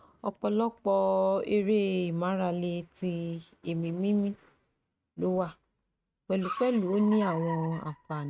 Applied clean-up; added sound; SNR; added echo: neural mask model RNNoise.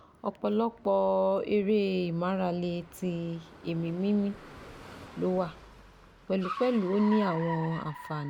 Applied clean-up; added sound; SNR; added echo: none; Car; 15 dB; none.